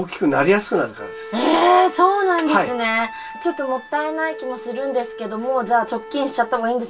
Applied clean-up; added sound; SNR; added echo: none; Wind instrument, woodwind instrument; 15 dB; reverberation time 0.1 s.